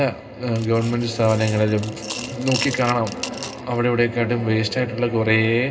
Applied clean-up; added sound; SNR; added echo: none; Coin (dropping) / Glass; 13 dB; reverberation time 0.2 s.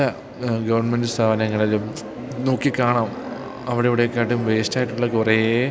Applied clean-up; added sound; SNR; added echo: none; none; none; none.